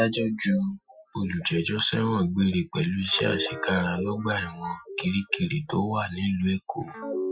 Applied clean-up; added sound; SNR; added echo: classical method Wiener filter.